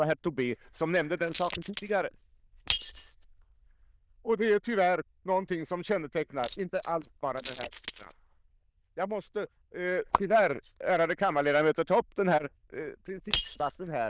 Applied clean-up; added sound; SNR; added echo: neural diffusion model UNIVERSE++.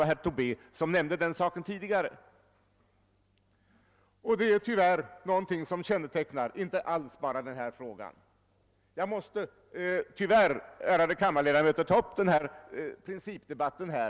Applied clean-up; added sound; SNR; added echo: none; none; none; none.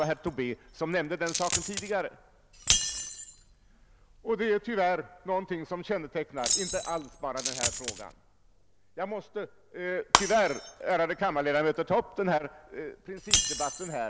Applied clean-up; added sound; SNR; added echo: none; Shatter + Coin (dropping); 3 dB; none.